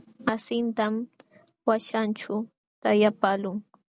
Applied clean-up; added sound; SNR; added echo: none; none; none; none.